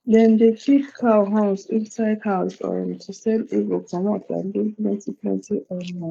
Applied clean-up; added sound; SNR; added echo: neural mask model Resemble Enhance denoiser.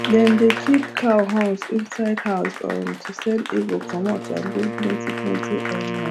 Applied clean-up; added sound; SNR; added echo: none; Wind instrument, woodwind instrument + Applause; 8 dB; none.